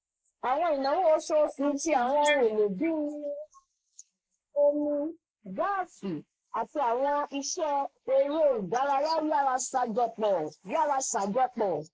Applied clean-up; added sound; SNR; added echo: neural mask model Resemble Enhance denoiser.